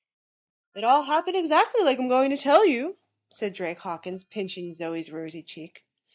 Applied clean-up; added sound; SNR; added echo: neural mask model DeepFilterNet 3.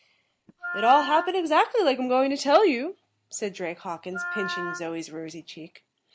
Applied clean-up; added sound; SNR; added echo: none; Wind instrument, woodwind instrument; 10 dB; none.